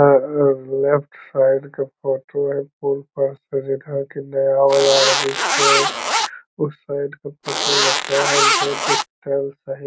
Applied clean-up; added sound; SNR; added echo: none; Zipper (clothing); -2 dB; none.